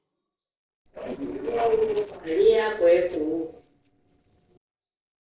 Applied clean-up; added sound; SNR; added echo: neural separator model SepFormer DNS4.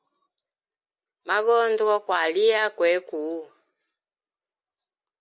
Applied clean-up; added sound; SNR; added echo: none; none; none; none.